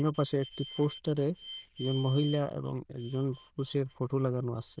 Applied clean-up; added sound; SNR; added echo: neural diffusion model UNIVERSE++.